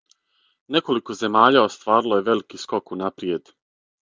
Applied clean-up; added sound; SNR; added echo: none; none; none; none.